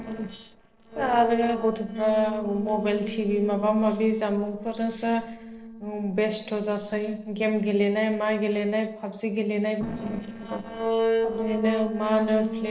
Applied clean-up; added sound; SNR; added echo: neural separator model SepFormer DNS4.